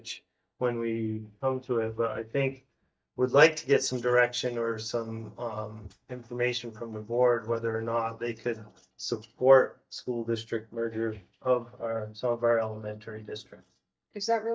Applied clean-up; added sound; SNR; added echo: neural mask model DeepFilterNet 3.